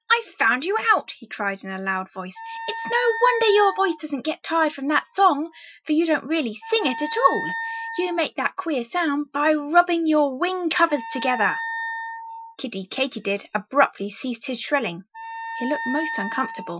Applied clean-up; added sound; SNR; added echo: classical method Wiener filter.